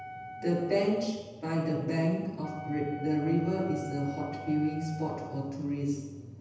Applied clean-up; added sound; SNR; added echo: none; Wind instrument, woodwind instrument; 14 dB; reverberation time 1.1 s.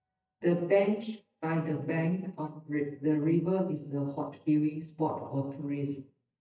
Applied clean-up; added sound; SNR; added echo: neural mask model DeepFilterNet 3.